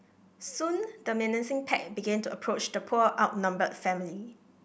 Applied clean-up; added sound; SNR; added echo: none; none; none; none.